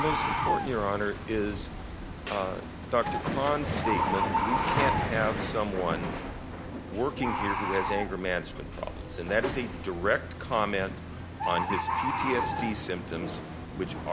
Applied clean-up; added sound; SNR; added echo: none; Hammer + Bird; 0 dB; none.